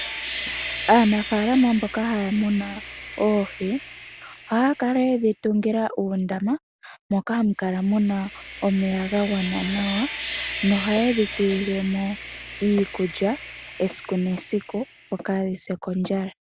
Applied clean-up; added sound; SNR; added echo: none; Sawing; 11 dB; none.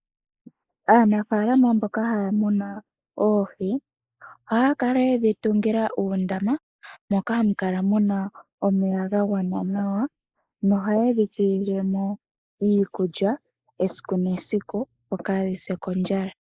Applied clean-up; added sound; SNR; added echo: neural mask model Resemble Enhance denoiser.